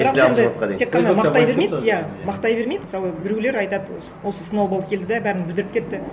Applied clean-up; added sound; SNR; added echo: none; none; none; none.